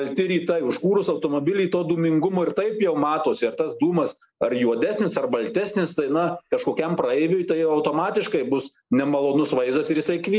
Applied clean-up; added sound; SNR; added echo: neural mask model Resemble Enhance denoiser.